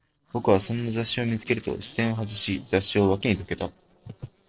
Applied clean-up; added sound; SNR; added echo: neural separator model SepFormer DNS4.